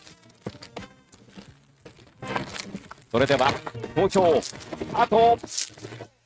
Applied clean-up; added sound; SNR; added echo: neural mask model RNNoise.